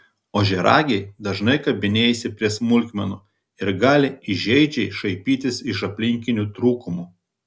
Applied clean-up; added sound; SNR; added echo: none; none; none; none.